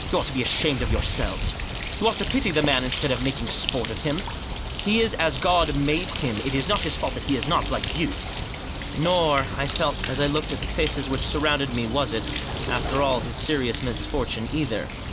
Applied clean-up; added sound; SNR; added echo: none; Bird; 4 dB; none.